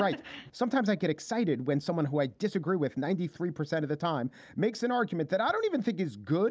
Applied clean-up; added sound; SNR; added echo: none; none; none; none.